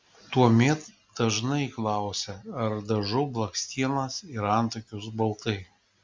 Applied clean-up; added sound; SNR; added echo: none; none; none; none.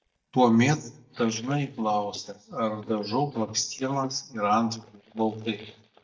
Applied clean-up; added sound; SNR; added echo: neural mask model DeepFilterNet 3.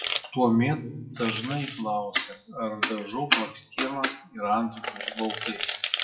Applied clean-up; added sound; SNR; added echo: classical method WPE with log-MMSE.